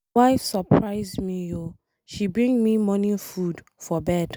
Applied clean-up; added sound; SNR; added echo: none; none; none; none.